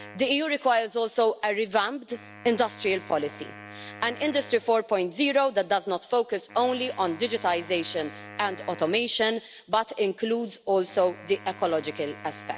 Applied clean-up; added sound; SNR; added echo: none; Wind instrument, woodwind instrument; 20 dB; none.